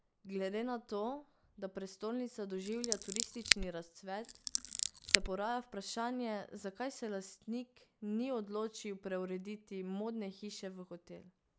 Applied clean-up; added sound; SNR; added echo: none; Scissors; -5 dB; none.